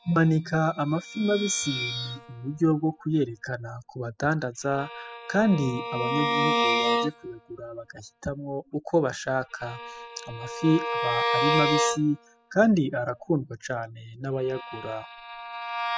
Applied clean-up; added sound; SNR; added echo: classical method spectral subtraction.